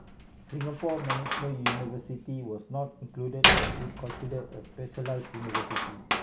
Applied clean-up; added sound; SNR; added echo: none; Slam; -5 dB; none.